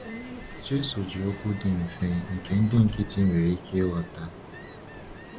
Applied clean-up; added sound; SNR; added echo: none; Ocean + Subway, metro, underground; 13 dB; none.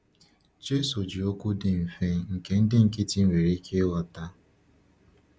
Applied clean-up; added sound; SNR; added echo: none; none; none; none.